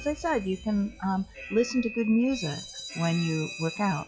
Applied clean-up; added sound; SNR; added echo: classical method log-MMSE.